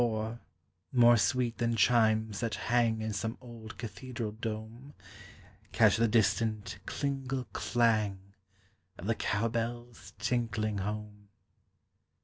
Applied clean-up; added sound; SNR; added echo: none; none; none; none.